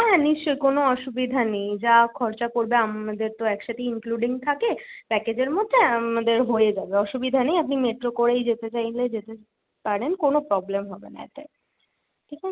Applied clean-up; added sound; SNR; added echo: none; none; none; none.